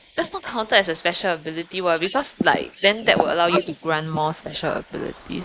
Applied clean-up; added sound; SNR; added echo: neural mask model Resemble Enhance denoiser.